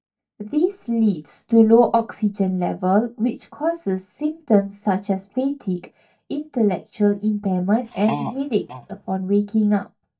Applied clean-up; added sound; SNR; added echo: neural mask model DeepFilterNet 3.